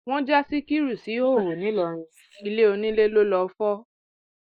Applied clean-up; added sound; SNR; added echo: neural mask model Resemble Enhance denoiser.